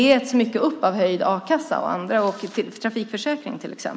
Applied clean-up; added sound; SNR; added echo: none; none; none; none.